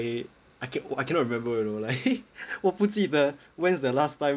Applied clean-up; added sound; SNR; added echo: none; none; none; none.